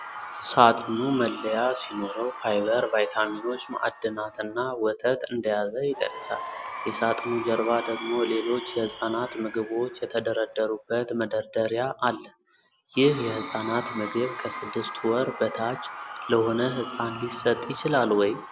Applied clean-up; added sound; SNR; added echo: none; Crowd / Cheering; 12 dB; none.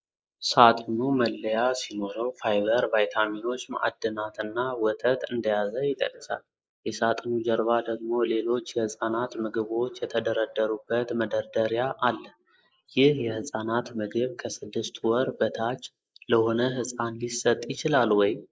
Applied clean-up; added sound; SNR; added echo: neural mask model Resemble Enhance denoiser.